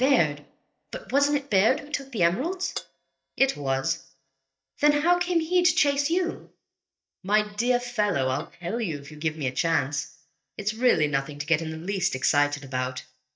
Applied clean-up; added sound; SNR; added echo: neural mask model DeepFilterNet 3.